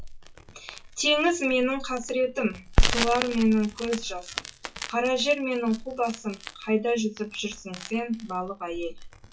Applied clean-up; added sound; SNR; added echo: classical method WPE with log-MMSE.